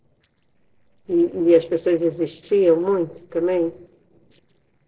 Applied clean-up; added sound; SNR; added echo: neural separator model SepFormer DNS4.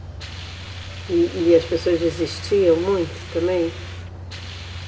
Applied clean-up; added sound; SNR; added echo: none; Hiss; 18 dB; reverberation time 1.6 s.